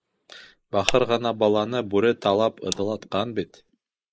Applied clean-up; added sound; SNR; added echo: neural mask model Resemble Enhance denoiser.